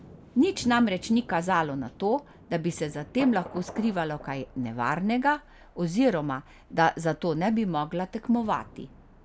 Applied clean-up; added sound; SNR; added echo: none; Thunder; 20 dB; none.